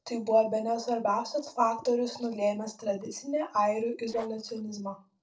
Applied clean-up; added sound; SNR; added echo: neural separator model SepFormer DNS4.